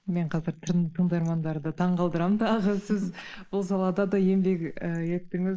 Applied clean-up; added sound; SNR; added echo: neural mask model Resemble Enhance denoiser.